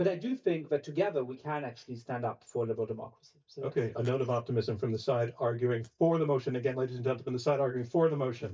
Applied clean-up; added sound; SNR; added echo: neural mask model DeepFilterNet 3.